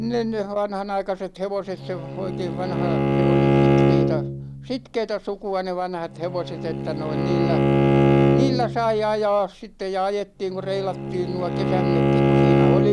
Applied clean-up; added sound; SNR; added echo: none; Bowed string instrument; -5 dB; none.